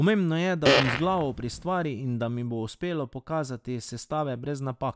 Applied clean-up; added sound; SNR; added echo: none; Fart; -1 dB; none.